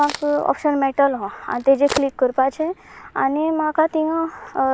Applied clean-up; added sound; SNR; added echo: none; Crack; 16 dB; none.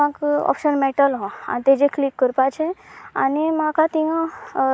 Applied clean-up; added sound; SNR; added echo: none; none; none; none.